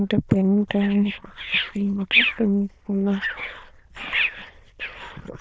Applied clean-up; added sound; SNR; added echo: neural diffusion model UNIVERSE++.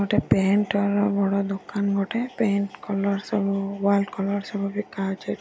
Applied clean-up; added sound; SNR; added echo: none; none; none; none.